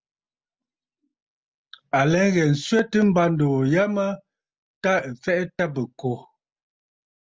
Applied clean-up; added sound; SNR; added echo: none; none; none; none.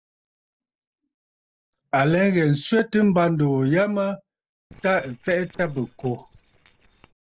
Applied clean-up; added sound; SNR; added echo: neural separator model SepFormer DNS4.